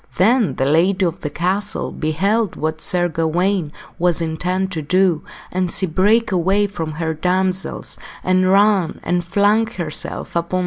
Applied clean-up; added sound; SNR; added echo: none; none; none; none.